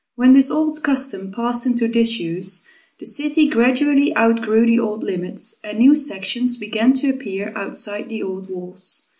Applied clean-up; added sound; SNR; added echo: none; none; none; none.